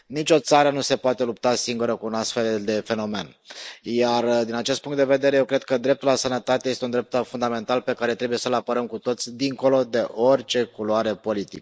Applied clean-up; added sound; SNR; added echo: neural mask model Resemble Enhance denoiser.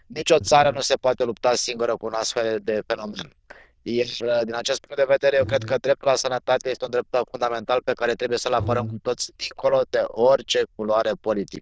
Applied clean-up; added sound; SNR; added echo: neural diffusion model UNIVERSE++.